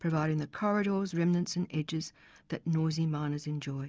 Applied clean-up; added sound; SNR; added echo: none; none; none; none.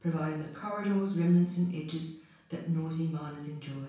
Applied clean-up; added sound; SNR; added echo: none; none; none; reverberation time 0.7 s.